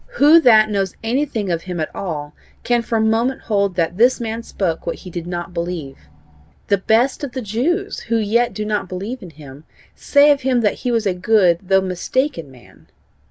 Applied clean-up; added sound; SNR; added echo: none; none; none; none.